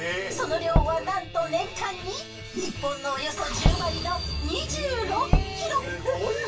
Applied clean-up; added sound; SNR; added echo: none; Tap / Bass drum; -1 dB; reverberation time 0.2 s.